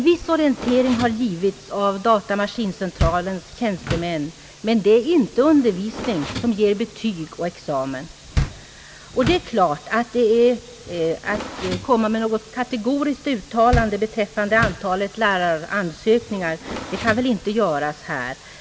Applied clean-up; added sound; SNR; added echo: none; Door; 11 dB; none.